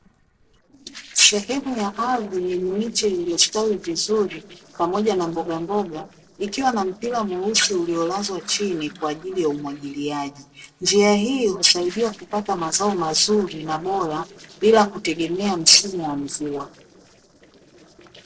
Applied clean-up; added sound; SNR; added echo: neural separator model SepFormer DNS4.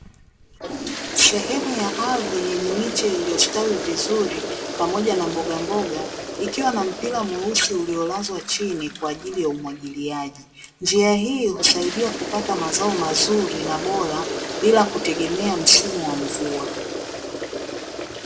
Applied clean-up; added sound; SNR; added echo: none; Toilet flush; 7 dB; reverberation time 2.1 s.